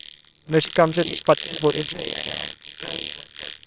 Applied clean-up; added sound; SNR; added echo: neural separator model SepFormer WHAMR!.